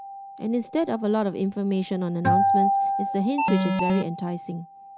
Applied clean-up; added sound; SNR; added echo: none; Alarm + Acoustic guitar; 0 dB; none.